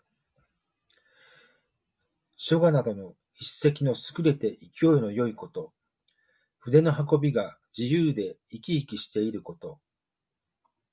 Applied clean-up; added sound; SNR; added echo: none; none; none; none.